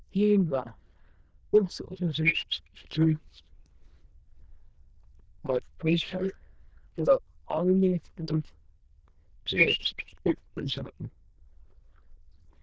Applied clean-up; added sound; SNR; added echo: neural diffusion model UNIVERSE++.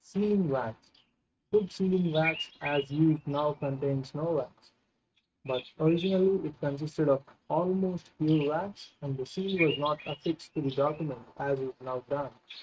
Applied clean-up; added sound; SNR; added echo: neural mask model RNNoise.